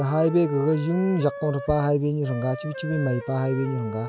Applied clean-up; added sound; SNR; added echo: none; Wind instrument, woodwind instrument; 13 dB; none.